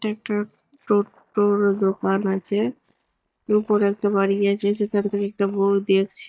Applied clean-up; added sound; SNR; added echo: neural mask model DeepFilterNet 3.